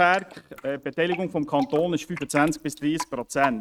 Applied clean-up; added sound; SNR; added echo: neural mask model RNNoise.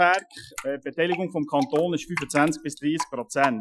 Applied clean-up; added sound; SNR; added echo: classical method Wiener filter.